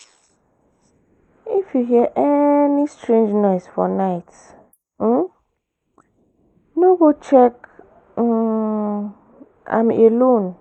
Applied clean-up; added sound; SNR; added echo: neural mask model Resemble Enhance denoiser.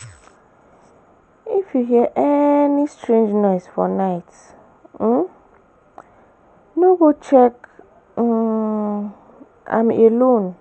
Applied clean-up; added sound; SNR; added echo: none; none; none; none.